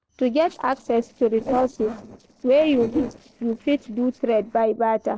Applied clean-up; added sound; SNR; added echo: neural separator model SepFormer DNS4.